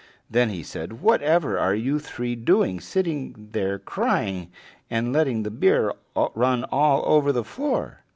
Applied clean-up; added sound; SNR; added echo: none; none; none; none.